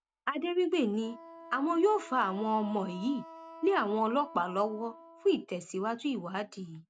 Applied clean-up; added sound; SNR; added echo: none; Wind instrument, woodwind instrument; 19 dB; none.